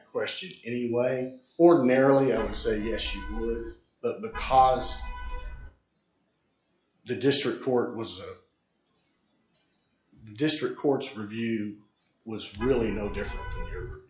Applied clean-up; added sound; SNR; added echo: classical method log-MMSE.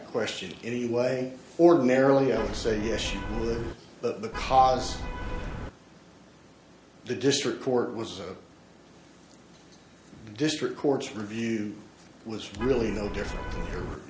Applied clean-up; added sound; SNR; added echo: none; Vehicle horn, car horn, honking; 6 dB; none.